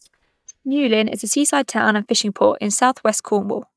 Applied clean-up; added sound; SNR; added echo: neural mask model DeepFilterNet 3.